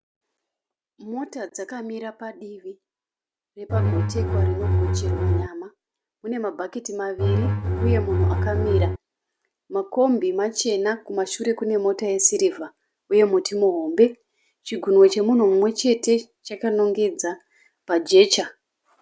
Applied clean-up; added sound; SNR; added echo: none; Bowed string instrument; -2 dB; none.